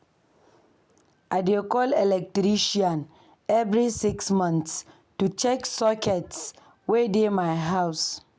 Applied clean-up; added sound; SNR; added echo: none; none; none; none.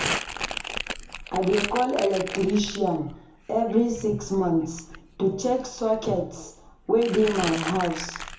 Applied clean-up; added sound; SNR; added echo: none; Crumpling, crinkling; 9 dB; reverberation time 0.6 s.